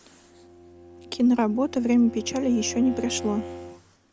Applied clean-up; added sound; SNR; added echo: none; Bowed string instrument; 13 dB; none.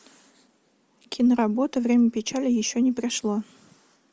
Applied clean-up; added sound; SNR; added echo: none; none; none; none.